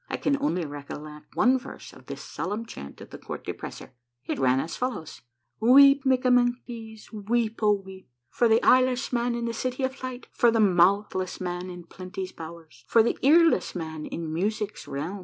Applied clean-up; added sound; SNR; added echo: none; none; none; none.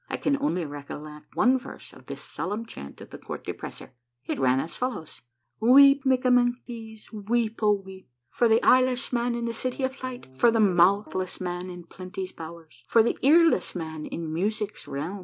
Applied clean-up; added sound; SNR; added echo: none; Piano; 19 dB; none.